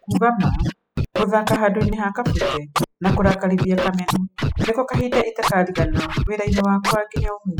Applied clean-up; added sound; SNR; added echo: classical method spectral subtraction.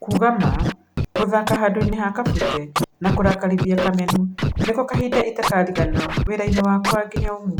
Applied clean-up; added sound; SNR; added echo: none; Scratching (performance technique); 2 dB; none.